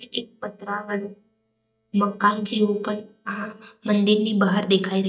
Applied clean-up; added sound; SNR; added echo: neural mask model DeepFilterNet 3.